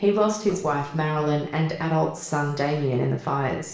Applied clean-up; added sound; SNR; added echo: neural separator model SepFormer DNS4.